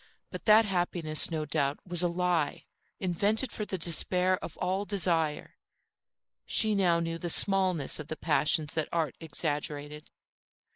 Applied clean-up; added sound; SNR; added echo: neural mask model Resemble Enhance denoiser.